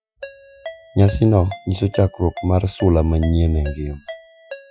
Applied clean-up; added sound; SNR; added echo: classical method Wiener filter.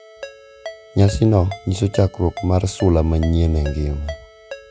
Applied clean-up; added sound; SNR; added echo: none; Ringtone; 17 dB; none.